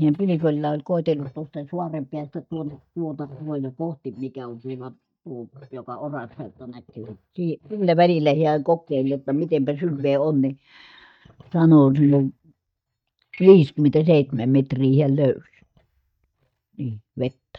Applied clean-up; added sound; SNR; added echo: neural mask model DeepFilterNet 3.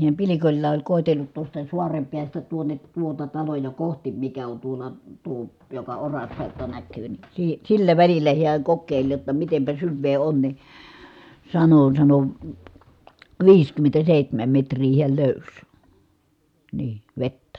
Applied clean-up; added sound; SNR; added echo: none; none; none; none.